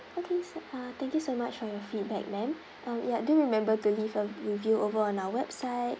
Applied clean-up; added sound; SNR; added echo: none; none; none; none.